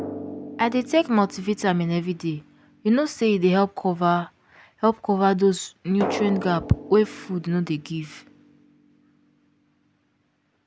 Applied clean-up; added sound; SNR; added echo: none; Drum; 14 dB; none.